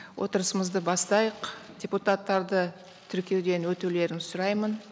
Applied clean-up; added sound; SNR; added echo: none; none; none; none.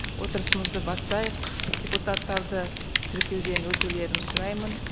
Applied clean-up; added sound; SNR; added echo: none; Fire; -3 dB; none.